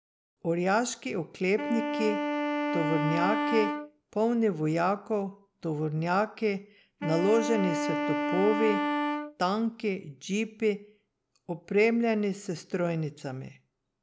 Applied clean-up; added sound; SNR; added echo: none; Wind instrument, woodwind instrument; 2 dB; none.